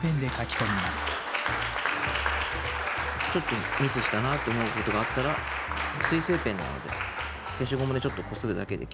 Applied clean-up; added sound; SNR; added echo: none; Applause; 1 dB; none.